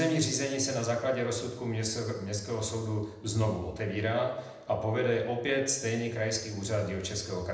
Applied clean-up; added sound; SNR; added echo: none; none; none; reverberation time 0.8 s.